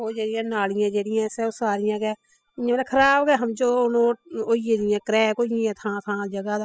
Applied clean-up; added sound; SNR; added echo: classical method spectral subtraction.